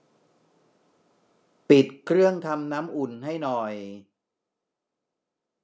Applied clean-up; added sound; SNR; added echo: none; none; none; none.